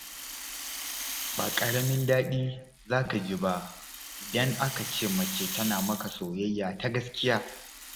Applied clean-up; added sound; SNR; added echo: none; Rattle (instrument); 7 dB; none.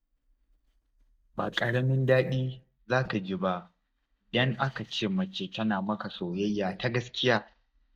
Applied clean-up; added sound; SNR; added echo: neural mask model DeepFilterNet 3.